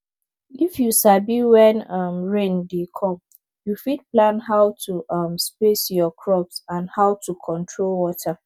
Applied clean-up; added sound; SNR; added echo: none; none; none; none.